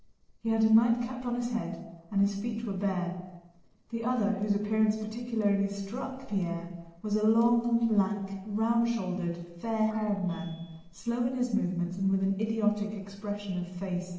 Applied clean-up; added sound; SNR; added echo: neural separator model SepFormer DNS4.